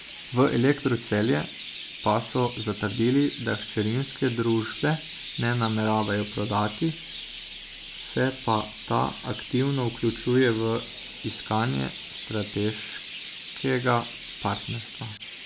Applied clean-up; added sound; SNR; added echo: none; Chirp, tweet; 12 dB; none.